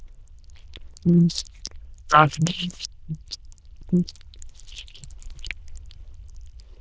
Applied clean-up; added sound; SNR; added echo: neural diffusion model UNIVERSE++.